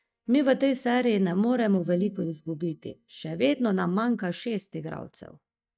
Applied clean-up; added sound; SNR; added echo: neural mask model DeepFilterNet 3.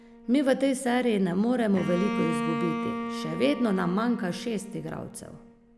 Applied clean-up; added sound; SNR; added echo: none; Bowed string instrument; 8 dB; none.